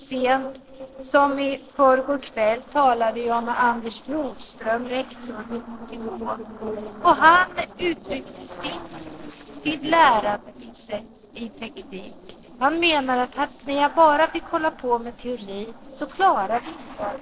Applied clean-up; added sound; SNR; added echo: neural separator model SepFormer DNS4.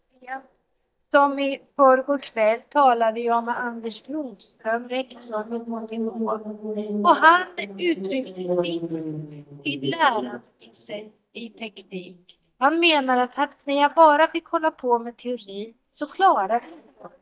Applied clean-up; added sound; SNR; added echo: neural mask model DeepFilterNet 3.